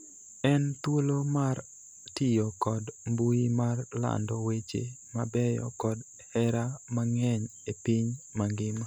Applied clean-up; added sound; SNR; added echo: none; none; none; none.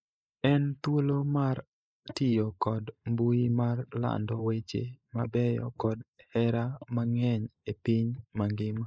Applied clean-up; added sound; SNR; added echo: neural mask model Resemble Enhance denoiser.